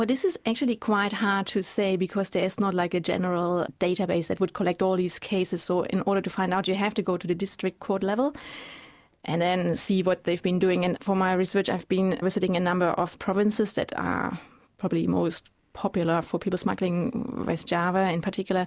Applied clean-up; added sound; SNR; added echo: none; none; none; none.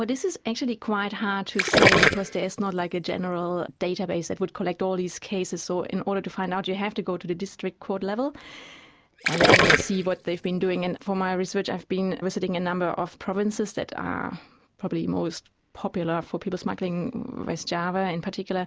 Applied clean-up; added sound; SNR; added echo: none; Gurgling; -2 dB; none.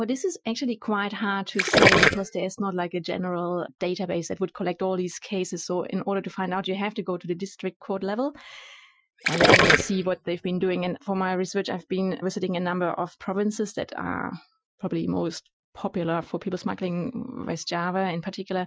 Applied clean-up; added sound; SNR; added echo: classical method Wiener filter.